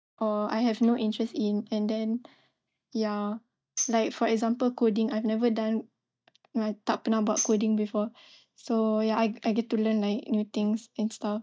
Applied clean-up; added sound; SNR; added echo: neural mask model DeepFilterNet 3.